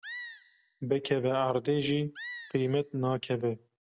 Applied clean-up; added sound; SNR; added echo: none; Animal; 16 dB; none.